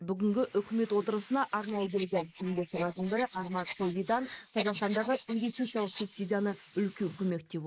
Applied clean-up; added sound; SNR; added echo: neural mask model Resemble Enhance denoiser.